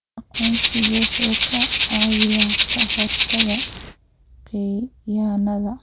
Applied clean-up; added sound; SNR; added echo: none; Rattle (instrument); -2 dB; none.